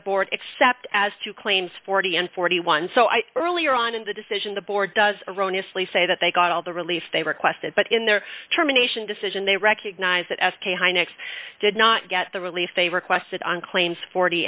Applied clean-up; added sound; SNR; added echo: none; none; none; none.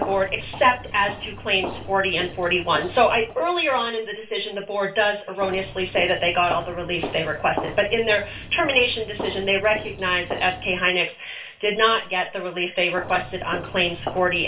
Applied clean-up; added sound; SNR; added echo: none; Walk, footsteps; 13 dB; reverberation time 0.3 s.